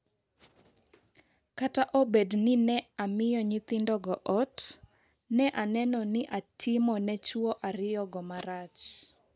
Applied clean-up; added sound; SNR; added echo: none; none; none; none.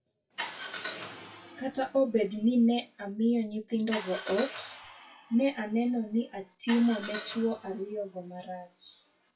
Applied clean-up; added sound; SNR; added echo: classical method WPE with log-MMSE.